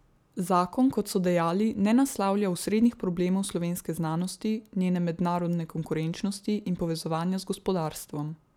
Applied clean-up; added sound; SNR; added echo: none; none; none; none.